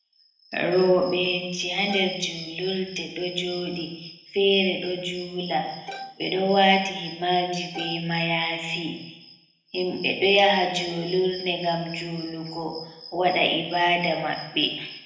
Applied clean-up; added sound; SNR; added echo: none; Bowed string instrument; 16 dB; reverberation time 0.9 s.